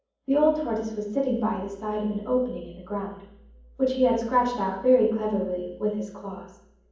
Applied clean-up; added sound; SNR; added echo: none; none; none; reverberation time 1.2 s.